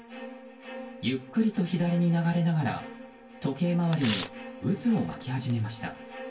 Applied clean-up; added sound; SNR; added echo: none; Tearing; 14 dB; reverberation time 0.3 s.